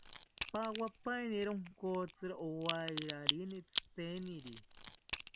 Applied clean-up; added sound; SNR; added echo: none; Crack; -4 dB; none.